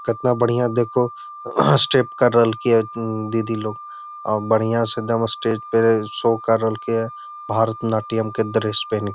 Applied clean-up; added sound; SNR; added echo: none; Wind instrument, woodwind instrument; 16 dB; none.